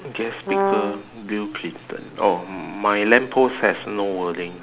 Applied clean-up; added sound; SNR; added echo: none; Brass instrument; 1 dB; none.